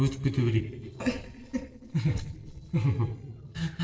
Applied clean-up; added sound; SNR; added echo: neural separator model SepFormer DNS4.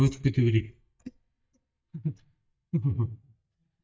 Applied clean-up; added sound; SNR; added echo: neural mask model DeepFilterNet 3.